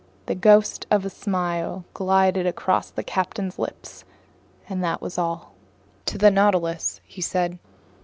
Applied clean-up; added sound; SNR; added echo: none; none; none; none.